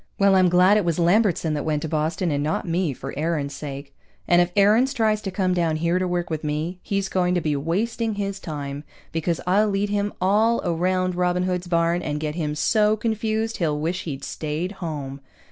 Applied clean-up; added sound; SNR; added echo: none; none; none; none.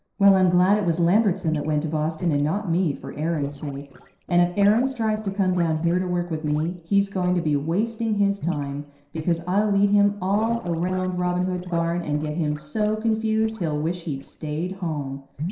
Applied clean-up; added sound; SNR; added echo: neural separator model SepFormer DNS4.